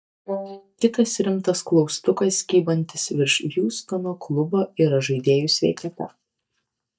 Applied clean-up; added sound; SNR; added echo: neural mask model DeepFilterNet 3.